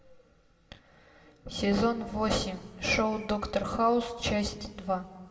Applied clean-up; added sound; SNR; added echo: none; none; none; reverberation time 1.0 s.